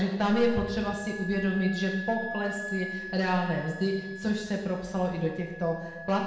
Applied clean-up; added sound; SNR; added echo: none; Wind instrument, woodwind instrument; 12 dB; reverberation time 0.9 s.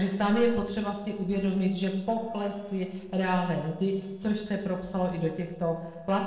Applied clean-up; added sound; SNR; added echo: neural separator model SepFormer DNS4.